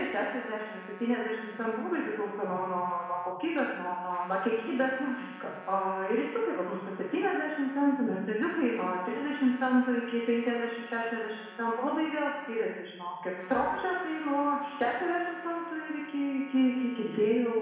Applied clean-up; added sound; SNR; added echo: none; Trumpet; 19 dB; reverberation time 1.1 s.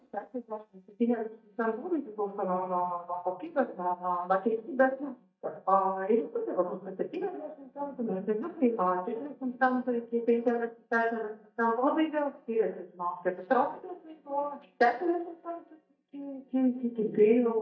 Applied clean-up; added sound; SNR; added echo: neural mask model DeepFilterNet 3.